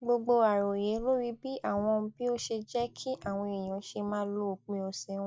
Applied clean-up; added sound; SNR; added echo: neural mask model DeepFilterNet 3.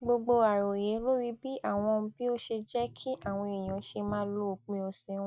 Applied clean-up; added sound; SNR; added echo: neural mask model RNNoise.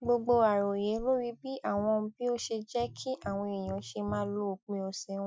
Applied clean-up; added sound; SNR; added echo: classical method Wiener filter.